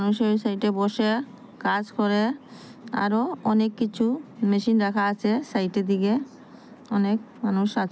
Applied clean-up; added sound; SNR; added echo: none; none; none; none.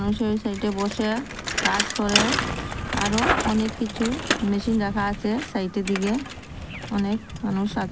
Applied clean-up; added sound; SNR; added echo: none; Bicycle; 3 dB; none.